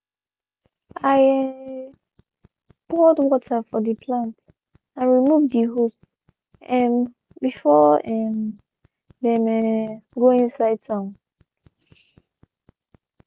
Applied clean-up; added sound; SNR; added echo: none; none; none; none.